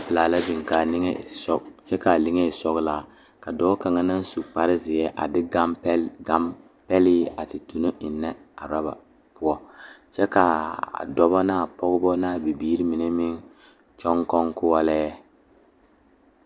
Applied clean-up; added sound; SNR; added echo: none; none; none; none.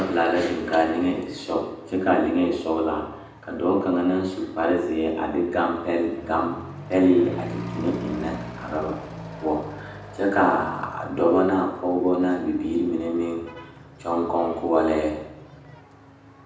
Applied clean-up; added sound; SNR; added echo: none; Accelerating, revving, vroom / Truck; 16 dB; reverberation time 0.8 s.